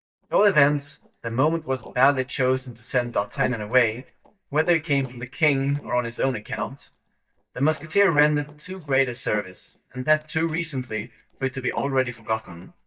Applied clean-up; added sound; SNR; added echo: neural mask model DeepFilterNet 3.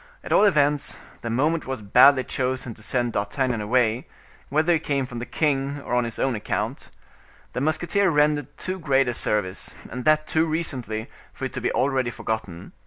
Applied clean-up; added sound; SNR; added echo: none; none; none; none.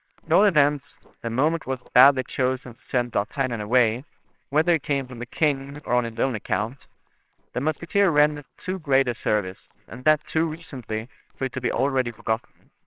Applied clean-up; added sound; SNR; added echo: neural separator model SepFormer WHAMR!.